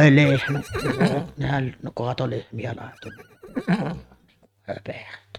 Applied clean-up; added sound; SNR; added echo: neural mask model RNNoise.